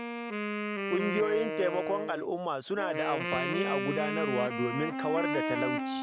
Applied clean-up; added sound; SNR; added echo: none; Wind instrument, woodwind instrument; 1 dB; none.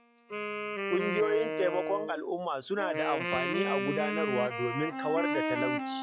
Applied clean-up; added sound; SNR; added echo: classical method log-MMSE.